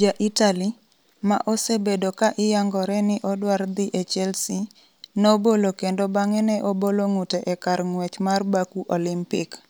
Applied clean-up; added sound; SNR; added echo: none; none; none; none.